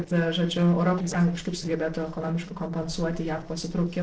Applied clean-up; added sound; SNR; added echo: neural separator model SepFormer DNS4.